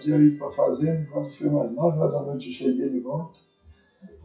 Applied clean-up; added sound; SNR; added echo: classical method WPE with log-MMSE.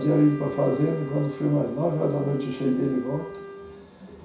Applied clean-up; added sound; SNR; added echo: none; Wind instrument, woodwind instrument; 14 dB; reverberation time 0.6 s.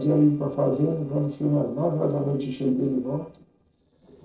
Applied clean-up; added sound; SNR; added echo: neural separator model SepFormer DNS4.